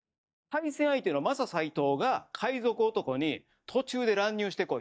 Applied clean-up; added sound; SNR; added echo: neural mask model DeepFilterNet 3.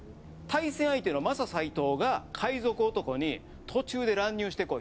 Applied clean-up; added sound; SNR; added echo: none; Bus; 17 dB; none.